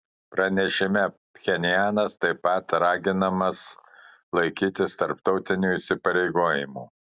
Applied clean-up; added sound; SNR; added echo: none; none; none; none.